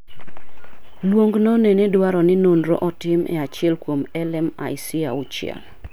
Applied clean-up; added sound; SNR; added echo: none; none; none; none.